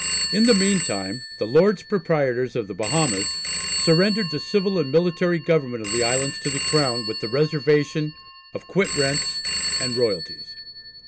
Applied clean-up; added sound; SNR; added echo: none; Telephone; 5 dB; none.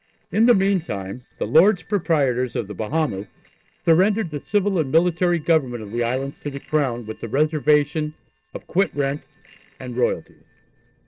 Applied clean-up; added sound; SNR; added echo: neural separator model SepFormer DNS4.